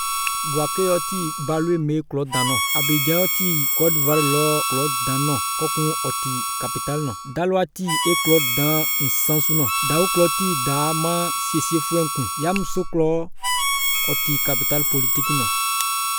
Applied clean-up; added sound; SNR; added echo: none; Harmonica; -1 dB; none.